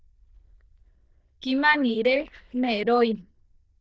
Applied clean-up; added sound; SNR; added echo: neural diffusion model UNIVERSE++.